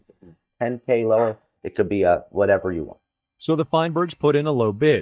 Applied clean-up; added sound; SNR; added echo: neural mask model DeepFilterNet 3.